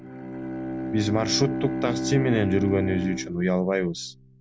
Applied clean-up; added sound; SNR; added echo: none; Bowed string instrument; 5 dB; none.